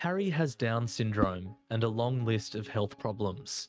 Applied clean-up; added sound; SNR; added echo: neural mask model RNNoise.